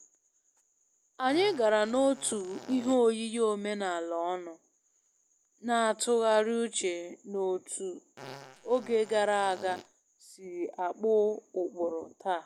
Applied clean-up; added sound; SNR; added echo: none; Fart; 17 dB; none.